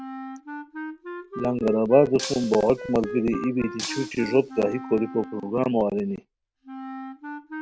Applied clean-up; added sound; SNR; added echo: none; Shatter + Wind instrument, woodwind instrument; 11 dB; none.